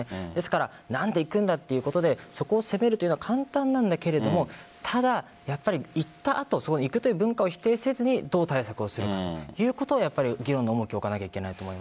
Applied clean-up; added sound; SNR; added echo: none; none; none; none.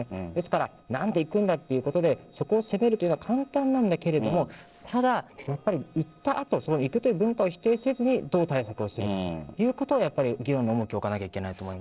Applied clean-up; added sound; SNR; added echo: neural separator model SepFormer DNS4.